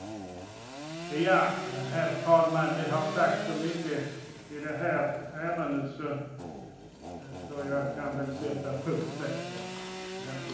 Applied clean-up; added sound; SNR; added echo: none; Sawing / Engine; 10 dB; reverberation time 1.0 s.